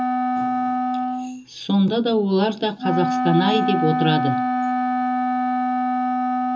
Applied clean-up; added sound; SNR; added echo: none; Wind instrument, woodwind instrument; -1 dB; reverberation time 0.2 s.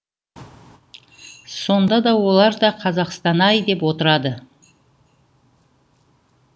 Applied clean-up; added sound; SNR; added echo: none; none; none; none.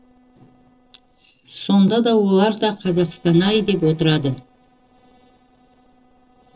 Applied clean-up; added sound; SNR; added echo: neural separator model SepFormer DNS4.